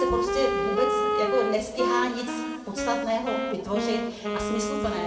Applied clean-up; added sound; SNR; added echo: none; Wind instrument, woodwind instrument; -1 dB; reverberation time 2.0 s.